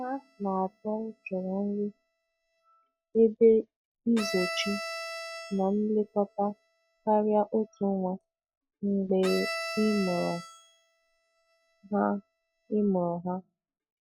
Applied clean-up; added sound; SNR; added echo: classical method log-MMSE.